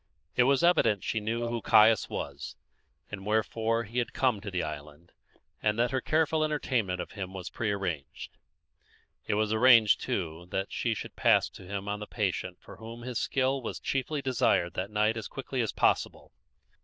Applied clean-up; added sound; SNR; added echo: neural diffusion model UNIVERSE++.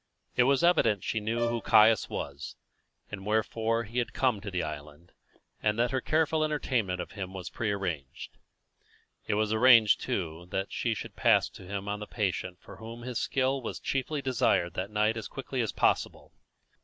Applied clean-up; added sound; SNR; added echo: none; Brass instrument; 9 dB; none.